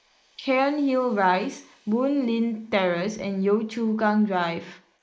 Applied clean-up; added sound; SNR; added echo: neural mask model Resemble Enhance denoiser.